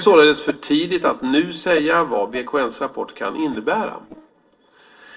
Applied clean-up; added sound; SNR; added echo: neural separator model SepFormer DNS4.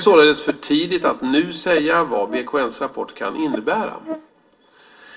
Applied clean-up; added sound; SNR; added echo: none; Buzz; 13 dB; reverberation time 0.2 s.